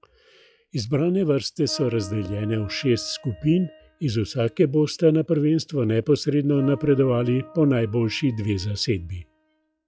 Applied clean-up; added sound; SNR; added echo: classical method log-MMSE.